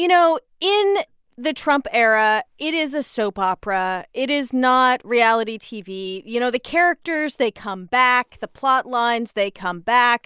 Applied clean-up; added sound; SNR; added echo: none; none; none; none.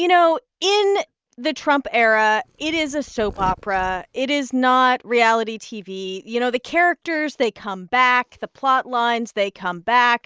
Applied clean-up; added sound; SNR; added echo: neural mask model RNNoise.